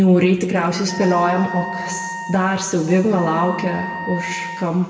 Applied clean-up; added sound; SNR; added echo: none; Wind instrument, woodwind instrument; 12 dB; reverberation time 1.7 s.